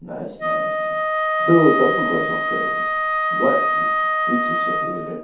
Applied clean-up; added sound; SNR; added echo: none; Wind instrument, woodwind instrument; -2 dB; reverberation time 0.6 s.